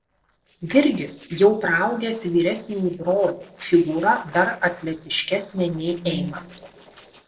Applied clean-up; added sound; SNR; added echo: neural separator model SepFormer DNS4.